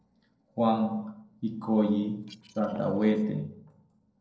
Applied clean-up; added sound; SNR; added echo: neural separator model SepFormer DNS4.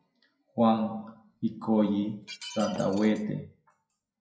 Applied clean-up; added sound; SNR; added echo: classical method WPE with log-MMSE.